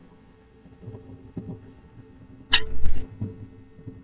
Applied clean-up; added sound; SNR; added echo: neural mask model DeepFilterNet 3.